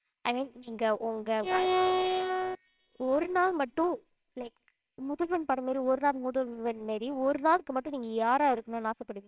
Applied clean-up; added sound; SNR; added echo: neural separator model SepFormer WHAMR!.